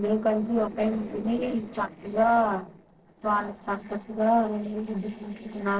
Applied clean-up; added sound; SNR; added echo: neural separator model SepFormer DNS4.